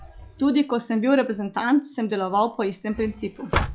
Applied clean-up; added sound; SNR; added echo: classical method log-MMSE.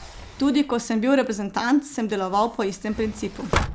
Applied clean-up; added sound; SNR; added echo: none; Sliding door; 10 dB; none.